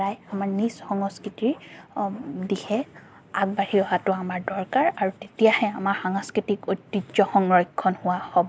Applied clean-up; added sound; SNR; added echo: none; none; none; none.